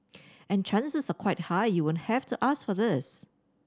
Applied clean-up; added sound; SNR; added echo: none; none; none; none.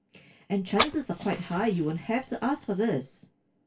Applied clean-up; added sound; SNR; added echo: none; Fire; 4 dB; reverberation time 0.2 s.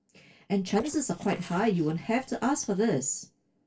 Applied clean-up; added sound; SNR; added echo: neural separator model SepFormer DNS4.